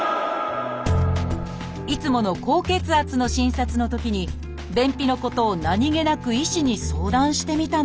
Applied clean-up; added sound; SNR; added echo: none; Bowed string instrument; 17 dB; none.